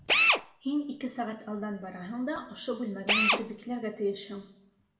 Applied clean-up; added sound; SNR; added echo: none; Drill; -3 dB; reverberation time 0.8 s.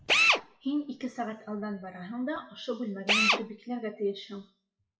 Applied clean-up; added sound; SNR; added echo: classical method WPE with log-MMSE.